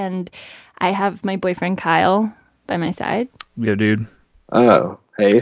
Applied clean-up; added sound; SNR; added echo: none; none; none; none.